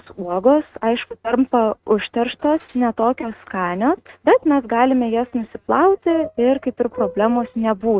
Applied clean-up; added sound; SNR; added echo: neural mask model RNNoise.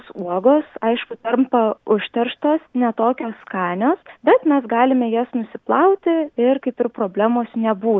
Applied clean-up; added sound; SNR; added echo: none; none; none; none.